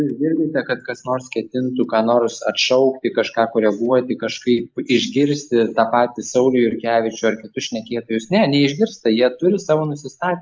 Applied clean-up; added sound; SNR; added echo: neural mask model Resemble Enhance denoiser.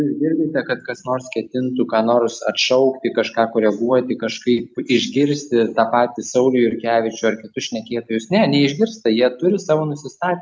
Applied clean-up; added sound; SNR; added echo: none; none; none; none.